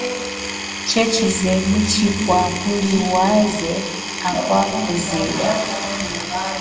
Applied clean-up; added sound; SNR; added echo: none; Power tool; 8 dB; reverberation time 1.4 s.